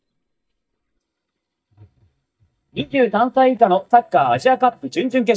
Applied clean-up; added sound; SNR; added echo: neural mask model DeepFilterNet 3.